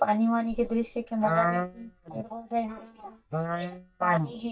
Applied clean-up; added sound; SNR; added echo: neural mask model DeepFilterNet 3.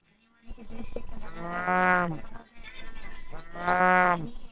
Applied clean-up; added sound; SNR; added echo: neural separator model SepFormer WHAMR!.